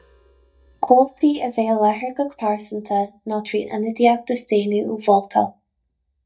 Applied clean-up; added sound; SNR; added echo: neural mask model DeepFilterNet 3.